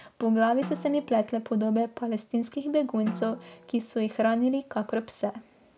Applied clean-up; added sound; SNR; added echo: none; Drum; 17 dB; none.